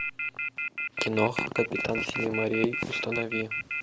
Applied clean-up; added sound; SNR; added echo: none; Telephone; 3 dB; none.